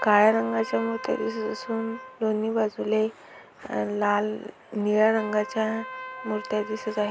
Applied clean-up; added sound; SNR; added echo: none; Trumpet; 15 dB; none.